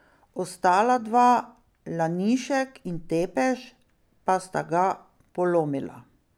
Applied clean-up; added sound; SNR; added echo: none; none; none; none.